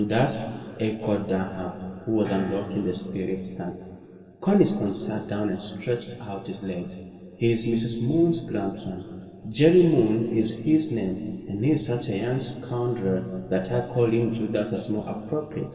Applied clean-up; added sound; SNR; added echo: none; Piano; 16 dB; reverberation time 2.5 s.